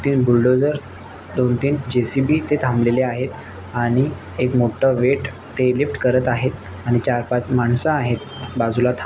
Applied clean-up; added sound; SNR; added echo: none; none; none; none.